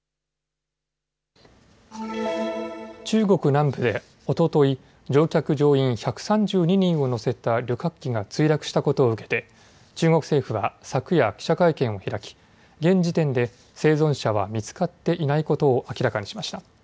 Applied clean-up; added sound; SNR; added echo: none; none; none; none.